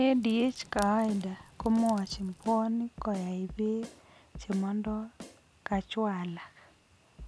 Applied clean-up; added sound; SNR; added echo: none; Crackle + Drum kit; 17 dB; none.